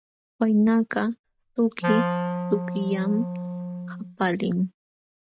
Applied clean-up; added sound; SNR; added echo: none; Wind instrument, woodwind instrument; 4 dB; none.